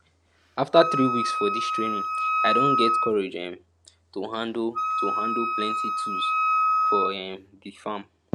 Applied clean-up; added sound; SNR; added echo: none; Wind instrument, woodwind instrument; -3 dB; none.